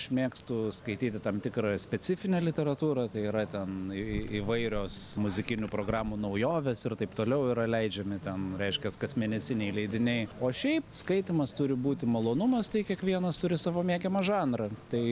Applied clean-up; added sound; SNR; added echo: none; Keys jangling; 19 dB; none.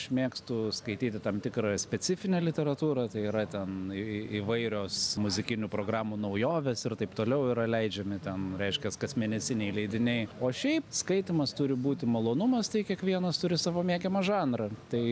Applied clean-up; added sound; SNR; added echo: none; none; none; none.